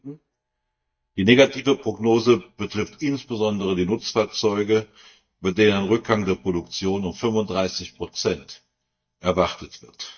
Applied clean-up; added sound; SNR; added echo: neural mask model DeepFilterNet 3.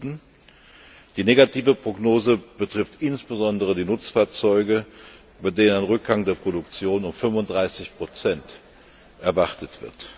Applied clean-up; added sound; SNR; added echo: none; none; none; none.